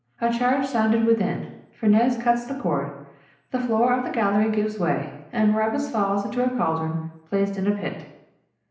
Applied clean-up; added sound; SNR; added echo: none; none; none; reverberation time 0.8 s.